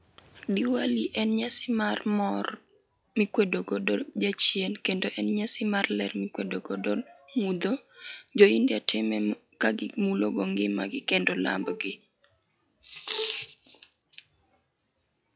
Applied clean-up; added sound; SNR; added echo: classical method log-MMSE.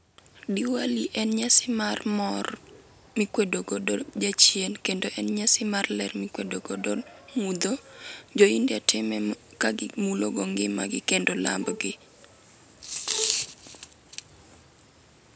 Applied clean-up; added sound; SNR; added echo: none; Bowed string instrument; 16 dB; none.